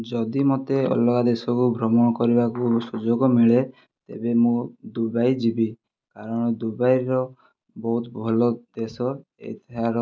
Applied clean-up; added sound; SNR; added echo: none; none; none; none.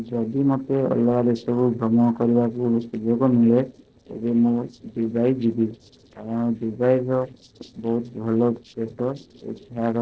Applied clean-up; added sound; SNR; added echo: neural separator model SepFormer DNS4.